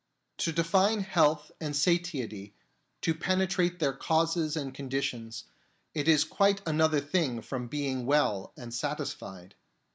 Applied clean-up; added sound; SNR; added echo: none; none; none; none.